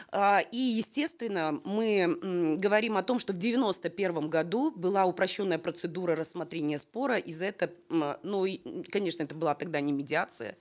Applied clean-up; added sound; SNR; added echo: none; none; none; none.